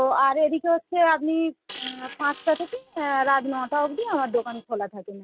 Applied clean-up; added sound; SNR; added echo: neural mask model RNNoise.